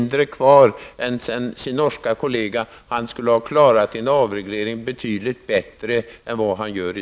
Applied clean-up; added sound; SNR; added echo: none; none; none; none.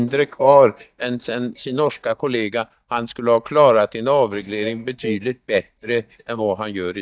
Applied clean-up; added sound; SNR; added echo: neural mask model DeepFilterNet 3.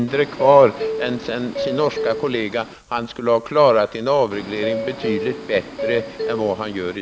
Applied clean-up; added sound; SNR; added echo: none; Subway, metro, underground; 7 dB; none.